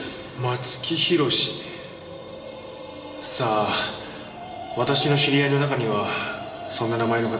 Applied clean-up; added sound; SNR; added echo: none; none; none; reverberation time 1.7 s.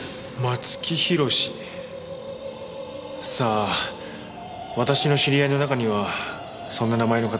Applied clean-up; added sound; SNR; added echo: none; none; none; none.